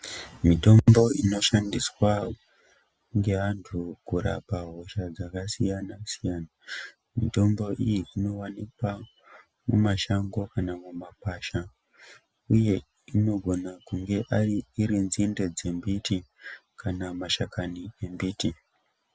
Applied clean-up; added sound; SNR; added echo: none; none; none; none.